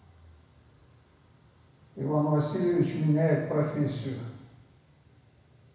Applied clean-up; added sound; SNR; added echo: none; none; none; reverberation time 1.0 s.